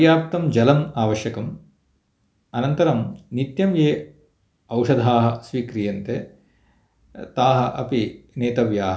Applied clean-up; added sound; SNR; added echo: none; none; none; none.